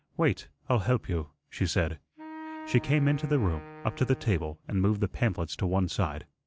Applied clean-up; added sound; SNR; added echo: none; Wind instrument, woodwind instrument; 15 dB; none.